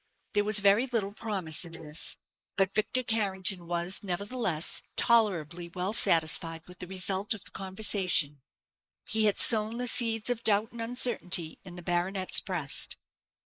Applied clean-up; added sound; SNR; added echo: neural mask model Resemble Enhance denoiser.